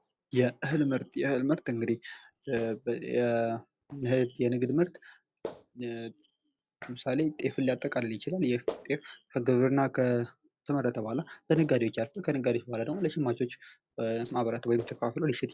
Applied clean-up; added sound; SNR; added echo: neural separator model SepFormer DNS4.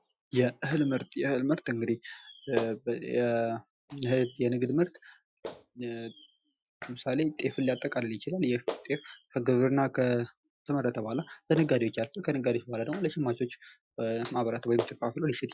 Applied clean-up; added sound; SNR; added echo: classical method Wiener filter.